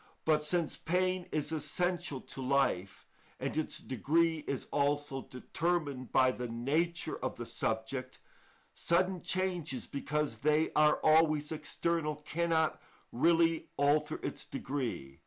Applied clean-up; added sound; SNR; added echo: none; none; none; none.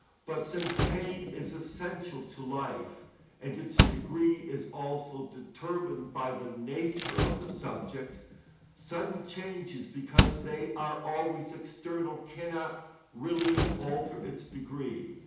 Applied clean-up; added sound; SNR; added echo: none; Slam; -2 dB; reverberation time 0.8 s.